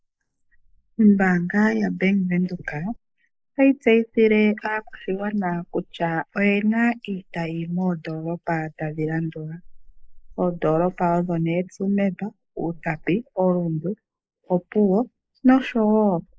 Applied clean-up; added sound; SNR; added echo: neural mask model Resemble Enhance denoiser.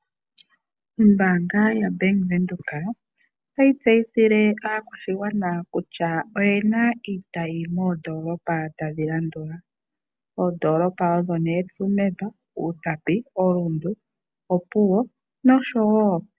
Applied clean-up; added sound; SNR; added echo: none; none; none; none.